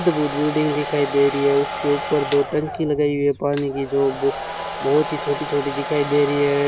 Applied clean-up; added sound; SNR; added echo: none; Domestic sounds, home sounds; 9 dB; none.